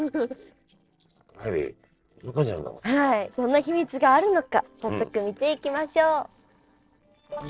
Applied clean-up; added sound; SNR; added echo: neural separator model SepFormer DNS4.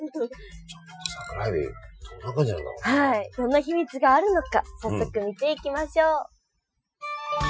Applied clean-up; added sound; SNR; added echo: classical method Wiener filter.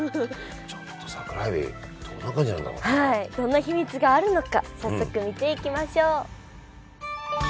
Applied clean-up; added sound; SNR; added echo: none; none; none; none.